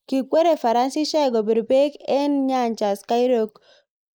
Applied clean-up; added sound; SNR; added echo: neural mask model Resemble Enhance denoiser.